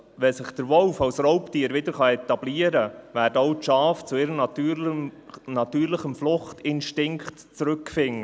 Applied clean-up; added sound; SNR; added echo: none; none; none; none.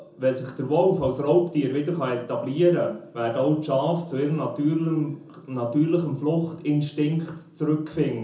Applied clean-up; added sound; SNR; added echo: none; none; none; reverberation time 0.6 s.